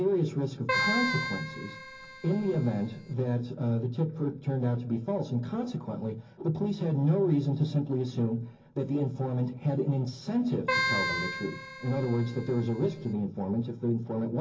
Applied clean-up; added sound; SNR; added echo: none; Keyboard (musical); 4 dB; reverberation time 0.4 s.